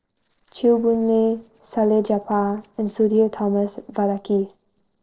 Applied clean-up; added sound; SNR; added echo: neural separator model SepFormer DNS4.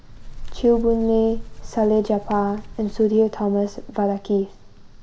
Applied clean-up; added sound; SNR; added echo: none; Bird; 12 dB; reverberation time 0.5 s.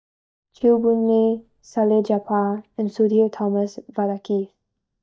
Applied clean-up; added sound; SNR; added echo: neural mask model DeepFilterNet 3.